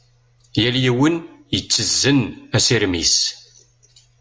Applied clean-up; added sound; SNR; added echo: none; none; none; none.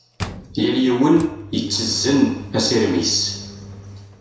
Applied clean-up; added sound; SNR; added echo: none; Engine; 14 dB; reverberation time 0.7 s.